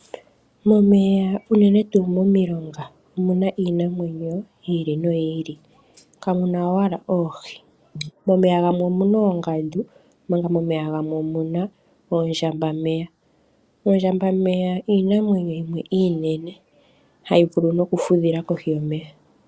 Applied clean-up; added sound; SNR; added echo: none; none; none; none.